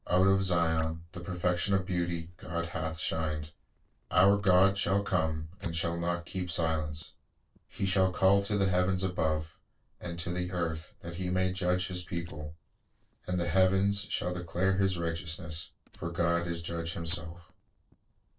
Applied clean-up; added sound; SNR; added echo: neural separator model SepFormer DNS4.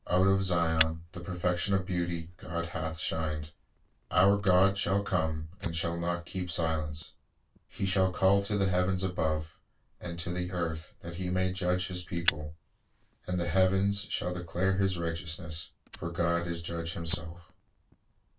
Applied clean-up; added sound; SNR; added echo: none; Fire; 13 dB; reverberation time 0.2 s.